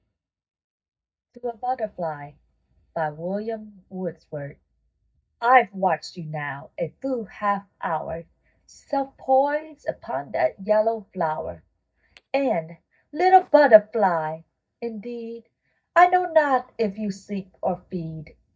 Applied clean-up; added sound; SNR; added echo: neural mask model DeepFilterNet 3.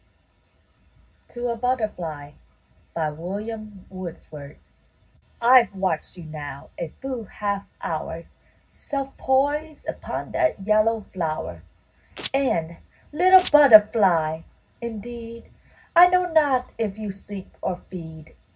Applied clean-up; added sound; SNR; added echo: none; Domestic sounds, home sounds; 11 dB; reverberation time 0.4 s.